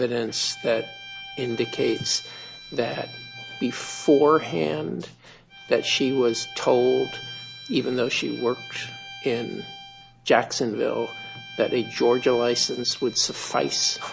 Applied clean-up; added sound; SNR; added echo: none; Bowed string instrument; 15 dB; none.